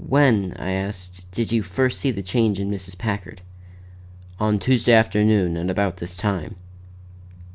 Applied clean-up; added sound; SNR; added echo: none; none; none; none.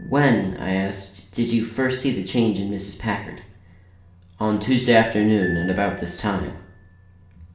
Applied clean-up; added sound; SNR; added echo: none; Piano; 20 dB; reverberation time 0.6 s.